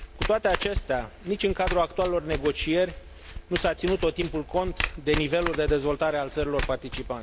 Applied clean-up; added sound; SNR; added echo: none; Domestic sounds, home sounds; 7 dB; none.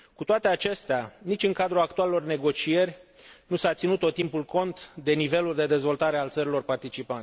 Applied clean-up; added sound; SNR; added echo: none; none; none; none.